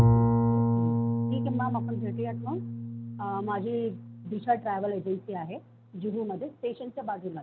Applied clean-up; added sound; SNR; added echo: none; Bowed string instrument; -4 dB; none.